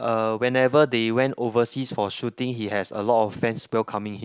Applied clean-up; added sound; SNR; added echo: none; none; none; none.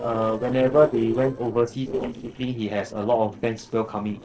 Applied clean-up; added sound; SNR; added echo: neural separator model SepFormer DNS4.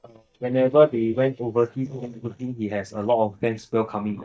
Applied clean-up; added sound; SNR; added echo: neural mask model DeepFilterNet 3.